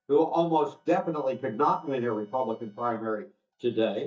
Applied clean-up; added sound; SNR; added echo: neural mask model DeepFilterNet 3.